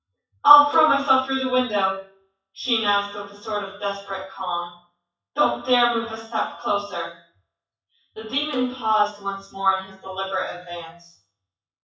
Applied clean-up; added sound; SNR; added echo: classical method WPE with log-MMSE.